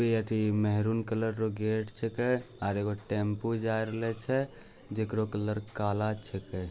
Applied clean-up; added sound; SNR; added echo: none; none; none; none.